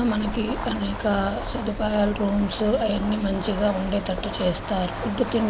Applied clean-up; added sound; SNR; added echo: none; Fireworks; 12 dB; none.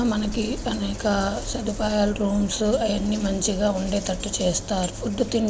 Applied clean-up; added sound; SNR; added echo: none; none; none; none.